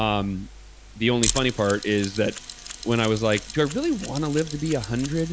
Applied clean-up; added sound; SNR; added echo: none; Mechanisms; 10 dB; none.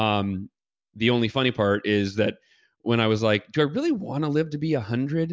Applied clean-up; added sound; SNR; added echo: none; none; none; none.